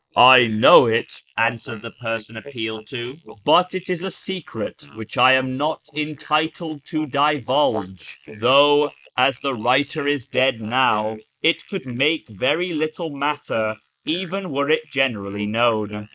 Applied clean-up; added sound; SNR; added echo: neural mask model Resemble Enhance denoiser.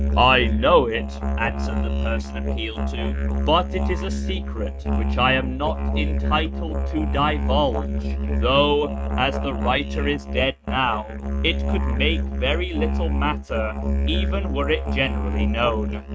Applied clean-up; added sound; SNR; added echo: neural mask model RNNoise.